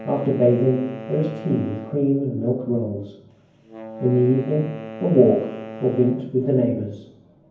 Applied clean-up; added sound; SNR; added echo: none; Wind instrument, woodwind instrument; 15 dB; reverberation time 0.9 s.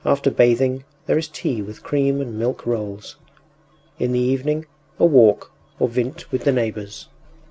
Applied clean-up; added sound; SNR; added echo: none; none; none; none.